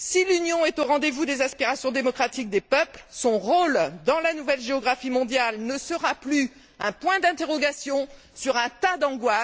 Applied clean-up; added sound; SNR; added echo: none; none; none; none.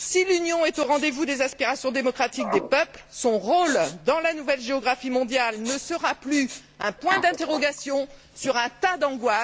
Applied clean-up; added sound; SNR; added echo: none; Respiratory sounds; 14 dB; none.